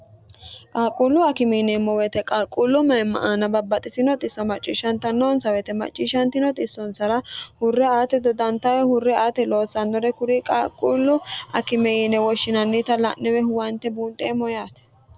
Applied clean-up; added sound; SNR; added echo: none; none; none; none.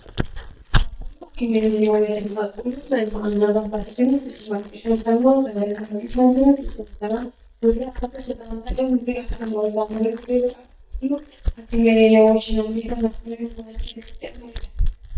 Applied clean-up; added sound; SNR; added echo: neural mask model DeepFilterNet 3.